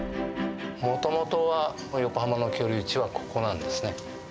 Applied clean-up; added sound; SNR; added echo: none; Vehicle + Bass drum; 17 dB; none.